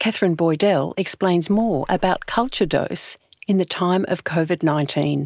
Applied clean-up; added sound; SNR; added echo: none; Water / Splash, splatter; 17 dB; none.